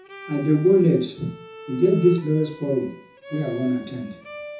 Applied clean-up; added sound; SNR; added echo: none; Bowed string instrument; 17 dB; reverberation time 0.5 s.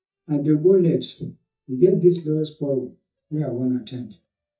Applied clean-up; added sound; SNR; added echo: neural mask model DeepFilterNet 3.